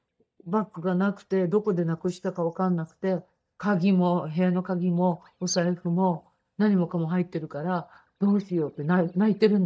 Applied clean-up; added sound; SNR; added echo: neural mask model DeepFilterNet 3.